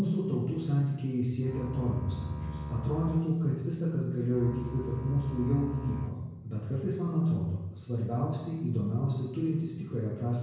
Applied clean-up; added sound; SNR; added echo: none; Bowed string instrument; 9 dB; reverberation time 1.0 s.